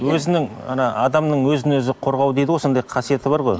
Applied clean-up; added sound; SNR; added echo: none; none; none; none.